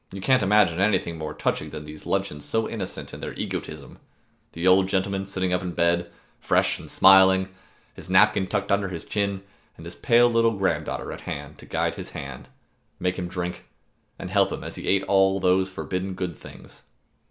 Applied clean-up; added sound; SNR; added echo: none; none; none; none.